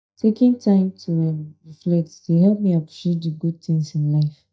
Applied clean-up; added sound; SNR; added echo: neural mask model DeepFilterNet 3.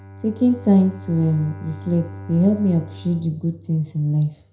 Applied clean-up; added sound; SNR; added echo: none; Bowed string instrument; 16 dB; reverberation time 0.5 s.